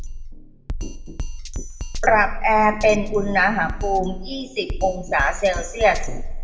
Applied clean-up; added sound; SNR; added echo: none; Drum kit; 5 dB; reverberation time 0.7 s.